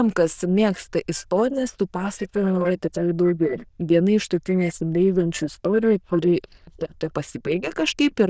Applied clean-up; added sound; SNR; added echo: neural diffusion model UNIVERSE++.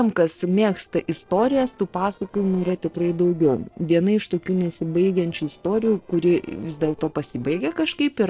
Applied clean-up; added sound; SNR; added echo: neural separator model SepFormer DNS4.